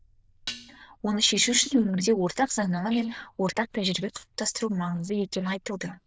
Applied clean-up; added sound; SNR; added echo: neural diffusion model UNIVERSE++.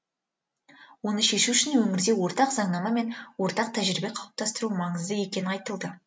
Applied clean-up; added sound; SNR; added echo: none; none; none; none.